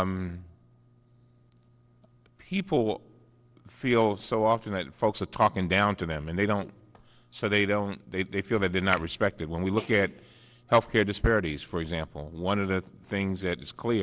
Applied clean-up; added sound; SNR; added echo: neural separator model SepFormer DNS4.